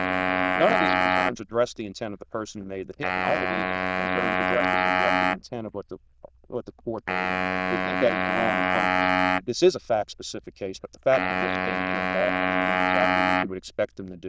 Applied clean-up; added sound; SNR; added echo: neural diffusion model UNIVERSE++.